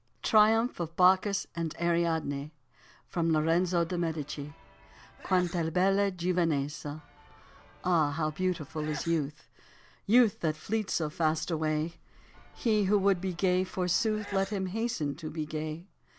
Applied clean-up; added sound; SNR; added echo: none; Sneeze / Church bell; 20 dB; none.